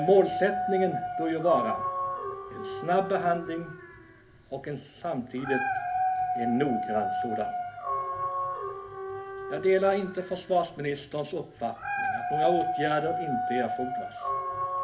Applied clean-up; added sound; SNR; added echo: none; Dog; 2 dB; reverberation time 0.3 s.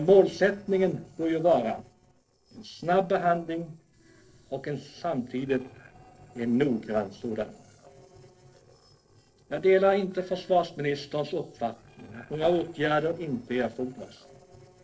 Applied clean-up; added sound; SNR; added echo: neural separator model SepFormer DNS4.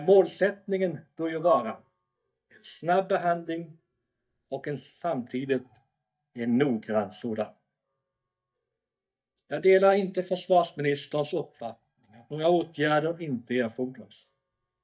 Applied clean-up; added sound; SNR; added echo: neural mask model DeepFilterNet 3.